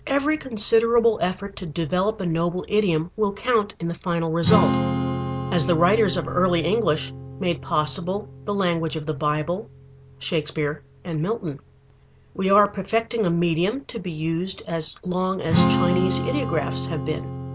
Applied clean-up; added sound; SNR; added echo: none; Strum; 6 dB; none.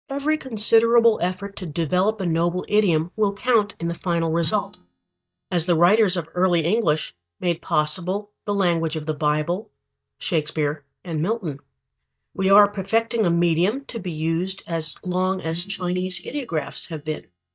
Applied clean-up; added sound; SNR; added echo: neural mask model DeepFilterNet 3.